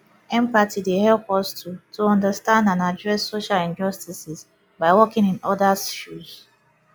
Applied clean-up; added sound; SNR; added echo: none; none; none; none.